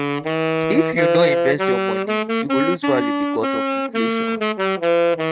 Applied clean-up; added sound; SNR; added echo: neural mask model RNNoise.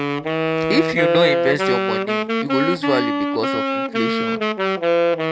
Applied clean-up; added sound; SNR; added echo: none; Wind instrument, woodwind instrument; -4 dB; none.